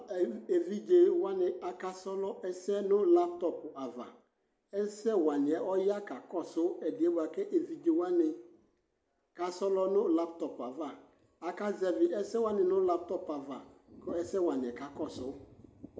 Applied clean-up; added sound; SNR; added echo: none; none; none; none.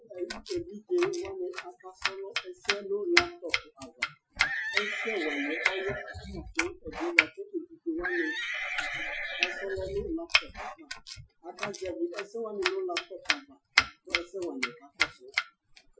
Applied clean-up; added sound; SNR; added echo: classical method Wiener filter.